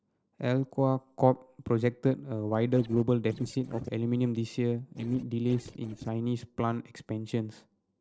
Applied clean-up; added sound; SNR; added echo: neural separator model SepFormer DNS4.